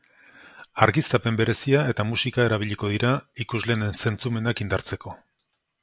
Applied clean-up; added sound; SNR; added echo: none; none; none; none.